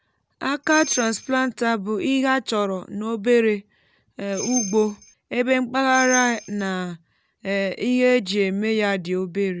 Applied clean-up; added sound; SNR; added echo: none; Bell; 9 dB; none.